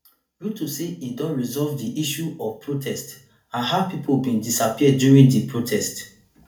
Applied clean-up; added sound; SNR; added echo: none; none; none; reverberation time 0.3 s.